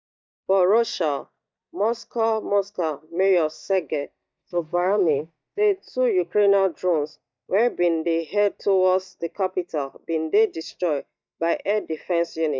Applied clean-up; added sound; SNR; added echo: neural mask model DeepFilterNet 3.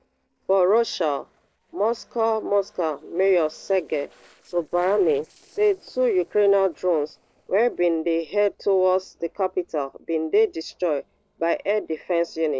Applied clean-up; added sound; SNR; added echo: neural separator model SepFormer DNS4.